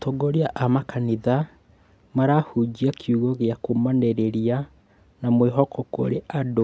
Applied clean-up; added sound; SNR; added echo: none; none; none; none.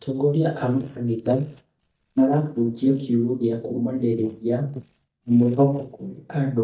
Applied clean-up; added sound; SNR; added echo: neural mask model DeepFilterNet 3.